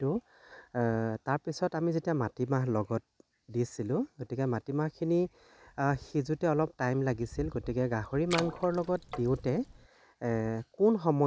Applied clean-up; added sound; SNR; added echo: none; Water / Splash, splatter; 11 dB; none.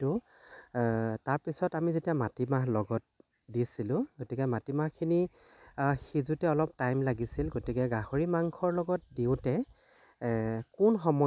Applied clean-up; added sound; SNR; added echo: none; none; none; none.